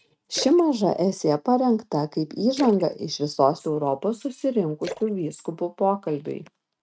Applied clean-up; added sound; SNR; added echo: neural mask model RNNoise.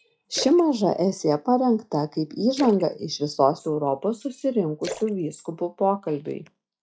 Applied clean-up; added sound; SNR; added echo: classical method log-MMSE.